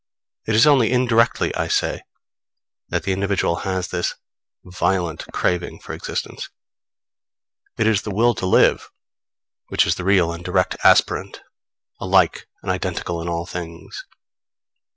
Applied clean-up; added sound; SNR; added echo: none; none; none; none.